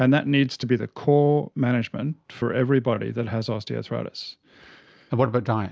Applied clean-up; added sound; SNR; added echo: none; none; none; none.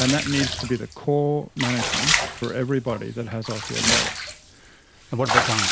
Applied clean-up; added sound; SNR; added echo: none; Bathtub (filling or washing) / Water / Liquid; 0 dB; none.